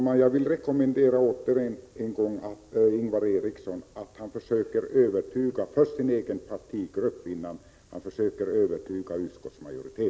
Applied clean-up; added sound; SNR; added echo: none; none; none; none.